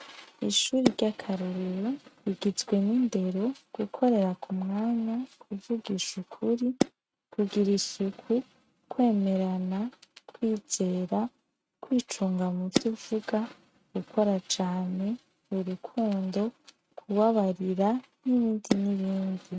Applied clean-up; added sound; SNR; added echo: neural mask model RNNoise.